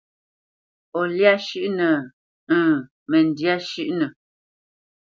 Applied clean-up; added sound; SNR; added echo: none; none; none; none.